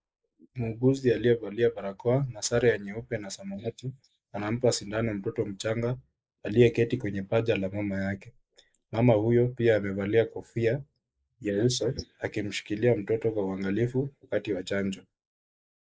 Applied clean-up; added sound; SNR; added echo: neural mask model Resemble Enhance denoiser.